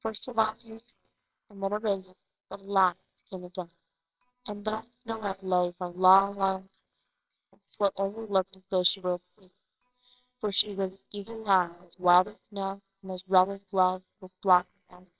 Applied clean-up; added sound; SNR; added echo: neural separator model SepFormer WHAMR!.